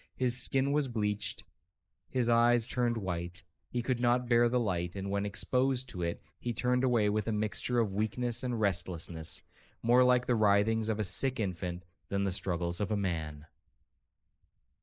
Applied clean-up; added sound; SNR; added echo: neural mask model Resemble Enhance denoiser.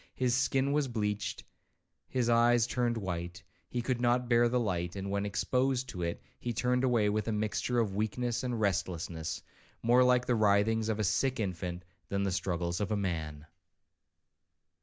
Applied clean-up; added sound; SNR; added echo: none; none; none; none.